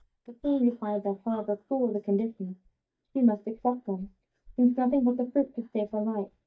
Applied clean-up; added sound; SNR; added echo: neural mask model DeepFilterNet 3.